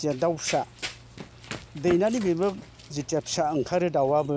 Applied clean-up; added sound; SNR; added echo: none; Run; 15 dB; none.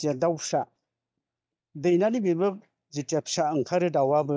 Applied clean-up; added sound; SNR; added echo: neural mask model DeepFilterNet 3.